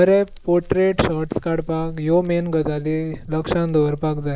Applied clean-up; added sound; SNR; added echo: neural mask model Resemble Enhance denoiser.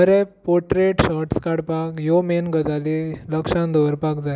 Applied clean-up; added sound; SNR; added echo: none; none; none; none.